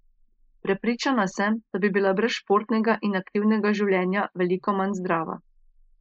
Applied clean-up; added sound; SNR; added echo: neural mask model Resemble Enhance denoiser.